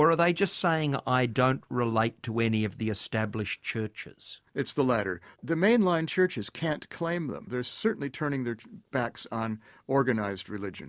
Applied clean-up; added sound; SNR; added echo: none; none; none; none.